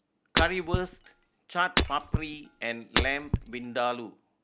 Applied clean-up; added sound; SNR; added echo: none; Shatter; -1 dB; none.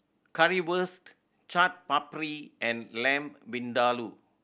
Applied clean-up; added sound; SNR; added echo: none; none; none; none.